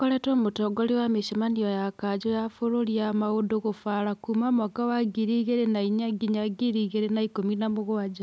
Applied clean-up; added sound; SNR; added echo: none; none; none; none.